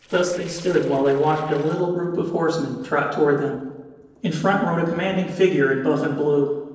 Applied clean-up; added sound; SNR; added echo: neural separator model SepFormer DNS4.